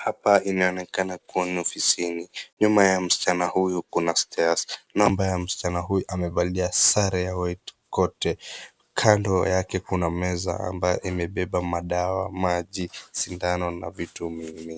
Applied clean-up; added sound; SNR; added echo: none; none; none; none.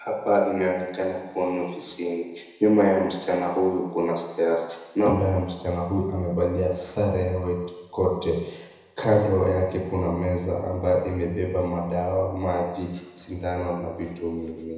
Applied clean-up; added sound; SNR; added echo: none; none; none; reverberation time 1.0 s.